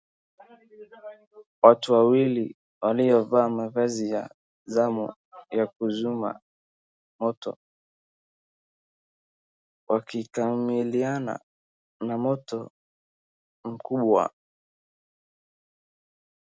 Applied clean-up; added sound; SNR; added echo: none; none; none; none.